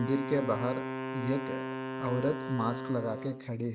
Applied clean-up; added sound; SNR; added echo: none; Wind instrument, woodwind instrument; 5 dB; none.